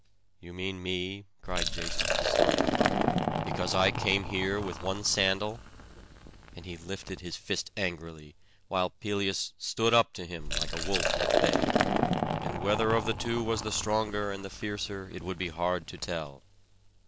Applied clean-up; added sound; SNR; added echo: none; Liquid; 0 dB; none.